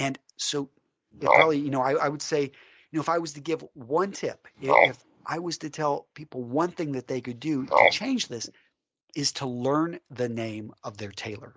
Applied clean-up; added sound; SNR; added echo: neural mask model Resemble Enhance denoiser.